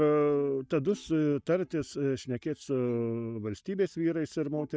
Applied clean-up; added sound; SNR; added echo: neural mask model DeepFilterNet 3.